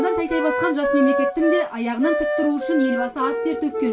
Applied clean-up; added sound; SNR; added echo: none; Wind instrument, woodwind instrument; 1 dB; reverberation time 0.2 s.